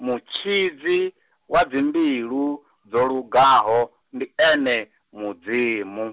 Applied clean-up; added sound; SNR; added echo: none; none; none; none.